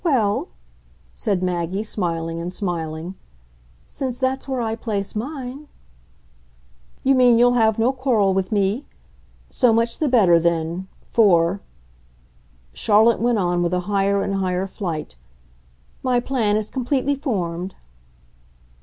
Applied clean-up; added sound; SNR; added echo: none; none; none; none.